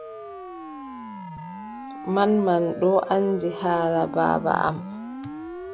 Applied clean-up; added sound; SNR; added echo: none; Siren; 11 dB; none.